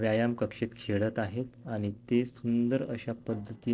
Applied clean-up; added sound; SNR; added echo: neural separator model SepFormer DNS4.